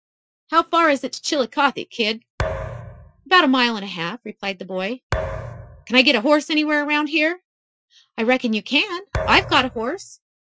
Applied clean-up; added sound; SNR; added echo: classical method Wiener filter.